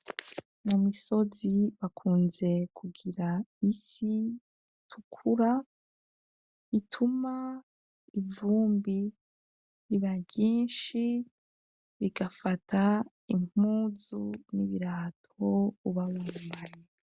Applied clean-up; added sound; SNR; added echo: none; none; none; none.